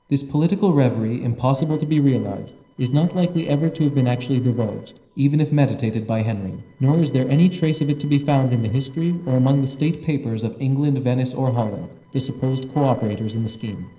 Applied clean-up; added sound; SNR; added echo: neural separator model SepFormer DNS4.